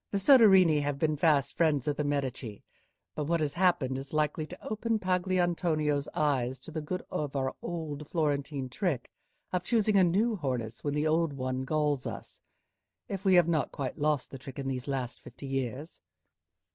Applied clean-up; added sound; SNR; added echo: none; none; none; none.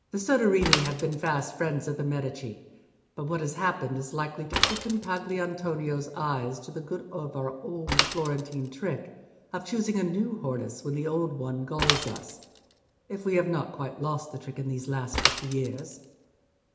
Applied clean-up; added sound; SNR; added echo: none; Mechanisms / Bicycle; 5 dB; reverberation time 0.8 s.